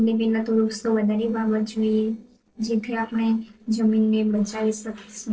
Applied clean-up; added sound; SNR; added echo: neural separator model SepFormer DNS4.